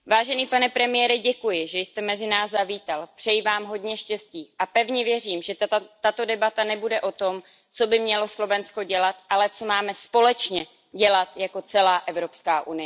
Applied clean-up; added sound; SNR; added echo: none; none; none; none.